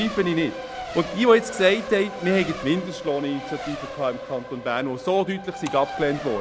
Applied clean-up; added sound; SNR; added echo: none; Race car, auto racing; 11 dB; none.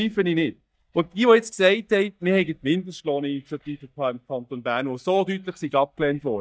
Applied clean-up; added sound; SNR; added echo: neural mask model DeepFilterNet 3.